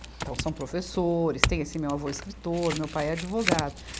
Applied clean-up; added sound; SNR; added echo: none; Chink, clink / Domestic sounds, home sounds; 3 dB; none.